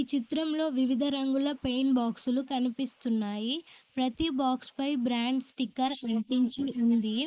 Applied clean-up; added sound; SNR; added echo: neural mask model Resemble Enhance denoiser.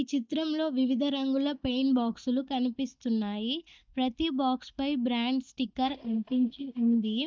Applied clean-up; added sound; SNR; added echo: neural mask model DeepFilterNet 3.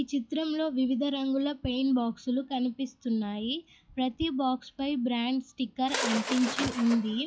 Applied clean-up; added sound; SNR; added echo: classical method log-MMSE.